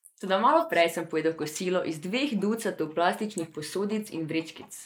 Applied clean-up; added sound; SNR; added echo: neural mask model Resemble Enhance denoiser.